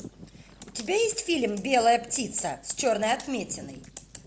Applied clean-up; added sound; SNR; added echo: none; Computer keyboard + Bird vocalization, bird call, bird song; 19 dB; none.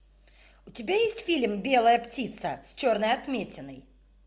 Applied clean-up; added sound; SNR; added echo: none; none; none; none.